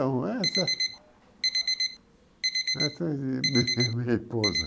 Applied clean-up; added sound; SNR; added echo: none; Alarm; 0 dB; none.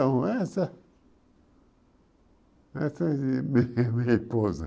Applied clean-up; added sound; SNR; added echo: none; none; none; none.